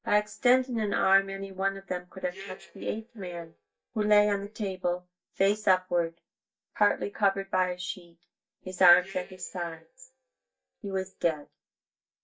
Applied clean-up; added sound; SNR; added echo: neural mask model DeepFilterNet 3.